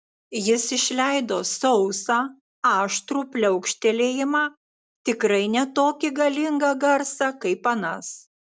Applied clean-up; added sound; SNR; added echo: none; none; none; none.